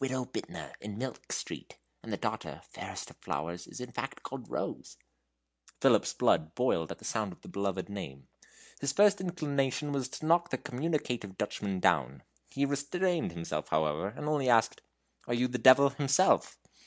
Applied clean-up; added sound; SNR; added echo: none; none; none; none.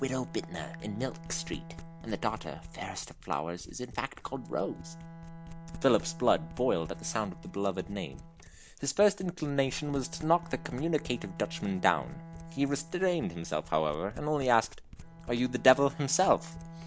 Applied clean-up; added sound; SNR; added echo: none; Bowed string instrument + Domestic sounds, home sounds; 14 dB; none.